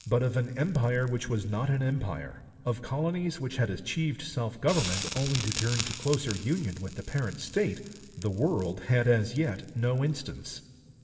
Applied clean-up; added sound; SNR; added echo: none; Crackle; 13 dB; reverberation time 2.2 s.